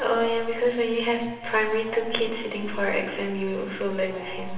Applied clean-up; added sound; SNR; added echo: none; Wild animals; 20 dB; reverberation time 1.1 s.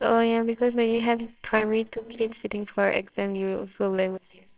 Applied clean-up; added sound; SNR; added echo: neural separator model SepFormer WHAMR!.